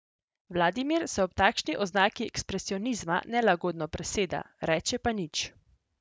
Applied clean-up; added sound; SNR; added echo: none; none; none; none.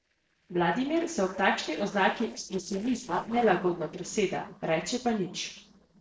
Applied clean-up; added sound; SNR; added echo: neural separator model SepFormer DNS4.